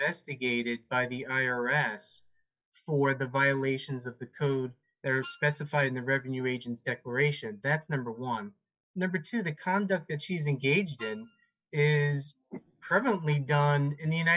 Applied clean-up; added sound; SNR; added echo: classical method log-MMSE.